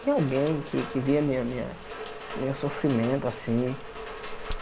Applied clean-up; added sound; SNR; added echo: none; Rain; 9 dB; none.